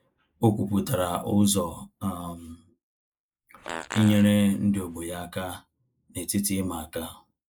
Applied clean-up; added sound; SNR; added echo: neural mask model Resemble Enhance denoiser.